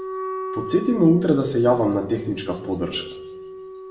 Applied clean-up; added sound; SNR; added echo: none; Wind instrument, woodwind instrument; 11 dB; reverberation time 0.8 s.